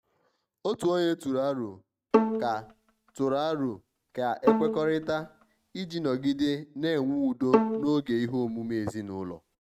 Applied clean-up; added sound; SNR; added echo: neural mask model RNNoise.